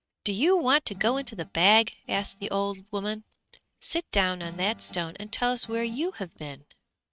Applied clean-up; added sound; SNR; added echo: neural mask model RNNoise.